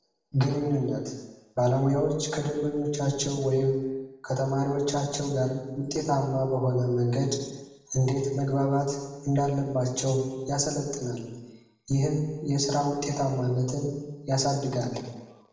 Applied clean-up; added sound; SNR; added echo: none; none; none; reverberation time 1.1 s.